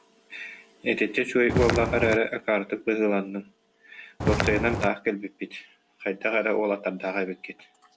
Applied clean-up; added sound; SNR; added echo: none; Walk, footsteps; -1 dB; none.